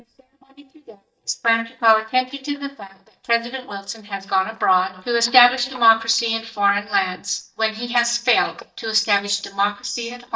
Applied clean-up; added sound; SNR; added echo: neural mask model DeepFilterNet 3.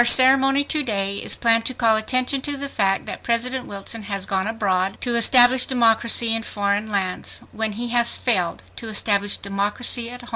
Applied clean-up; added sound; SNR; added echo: none; none; none; none.